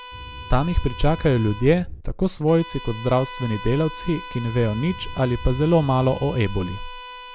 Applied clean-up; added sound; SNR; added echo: none; Wind + Bowed string instrument; 15 dB; none.